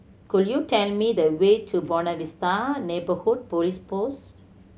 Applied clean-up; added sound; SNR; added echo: none; none; none; none.